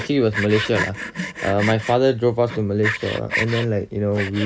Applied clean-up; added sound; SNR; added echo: none; Sawing; 8 dB; none.